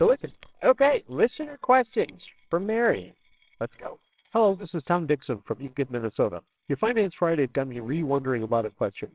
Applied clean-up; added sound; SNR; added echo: neural separator model SepFormer WHAMR!.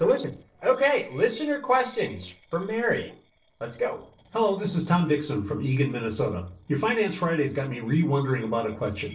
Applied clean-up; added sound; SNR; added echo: neural separator model SepFormer DNS4.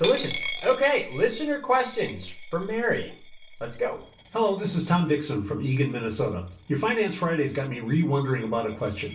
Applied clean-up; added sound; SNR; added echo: none; Coin (dropping); 16 dB; reverberation time 0.3 s.